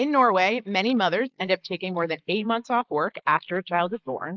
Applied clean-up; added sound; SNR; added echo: neural mask model Resemble Enhance denoiser.